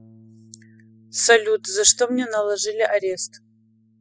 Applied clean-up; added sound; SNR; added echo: classical method spectral subtraction.